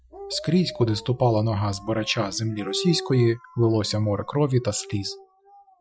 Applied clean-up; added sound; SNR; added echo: classical method Wiener filter.